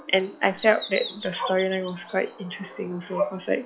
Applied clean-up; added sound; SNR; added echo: classical method log-MMSE.